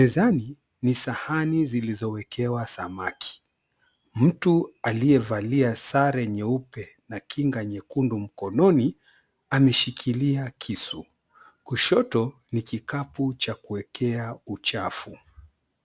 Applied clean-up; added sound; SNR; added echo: none; none; none; none.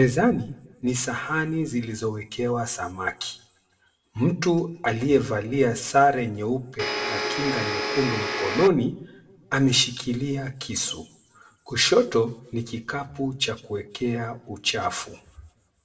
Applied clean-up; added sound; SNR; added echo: none; Domestic sounds, home sounds; 2 dB; reverberation time 0.5 s.